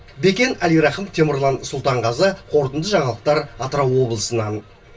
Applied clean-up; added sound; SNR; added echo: none; none; none; reverberation time 0.1 s.